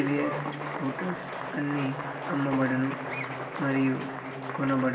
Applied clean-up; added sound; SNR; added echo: none; Applause; 7 dB; reverberation time 2.5 s.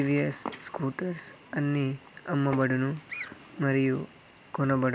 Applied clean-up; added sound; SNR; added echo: none; none; none; none.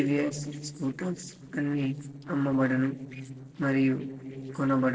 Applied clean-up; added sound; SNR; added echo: neural separator model SepFormer DNS4.